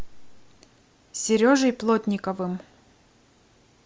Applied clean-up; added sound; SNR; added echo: none; none; none; none.